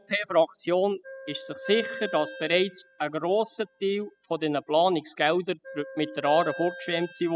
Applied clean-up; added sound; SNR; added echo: classical method spectral subtraction.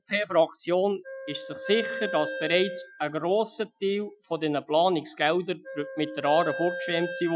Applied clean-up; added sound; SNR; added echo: classical method Wiener filter.